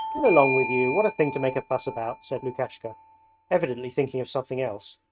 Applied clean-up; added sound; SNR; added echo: neural mask model RNNoise.